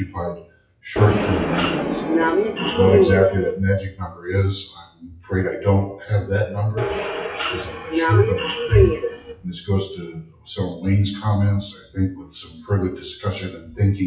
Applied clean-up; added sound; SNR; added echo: classical method WPE with log-MMSE.